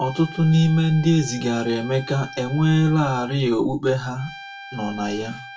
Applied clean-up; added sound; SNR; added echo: none; Trumpet; 18 dB; reverberation time 0.2 s.